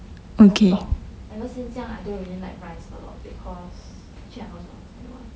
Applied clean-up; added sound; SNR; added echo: none; none; none; none.